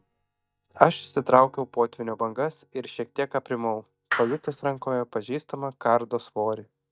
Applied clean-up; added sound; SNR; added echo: neural mask model DeepFilterNet 3.